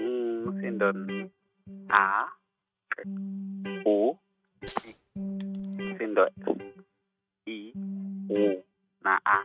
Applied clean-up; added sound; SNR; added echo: neural mask model RNNoise.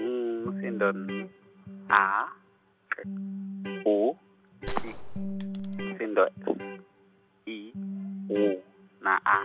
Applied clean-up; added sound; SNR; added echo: none; Electric guitar + Gunshot, gunfire; 7 dB; none.